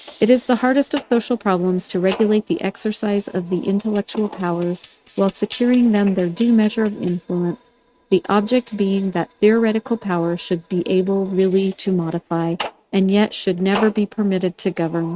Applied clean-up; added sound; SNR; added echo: neural mask model RNNoise.